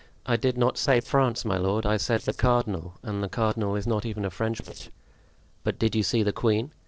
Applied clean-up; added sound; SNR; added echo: neural separator model SepFormer DNS4.